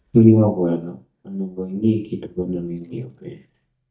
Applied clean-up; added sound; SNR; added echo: neural mask model DeepFilterNet 3.